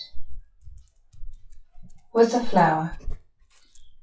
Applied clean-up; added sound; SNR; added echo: classical method WPE with log-MMSE.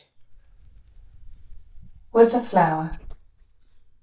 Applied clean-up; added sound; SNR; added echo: neural mask model DeepFilterNet 3.